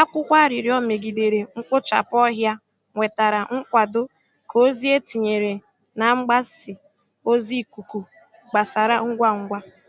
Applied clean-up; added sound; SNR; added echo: none; none; none; none.